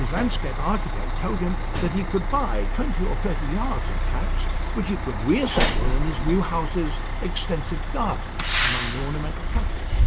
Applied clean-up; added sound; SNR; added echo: none; Truck; -5 dB; none.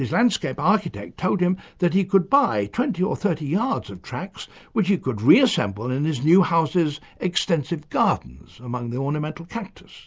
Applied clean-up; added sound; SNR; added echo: none; none; none; none.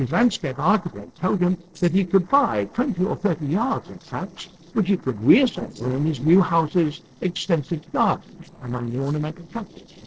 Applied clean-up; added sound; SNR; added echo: neural separator model SepFormer DNS4.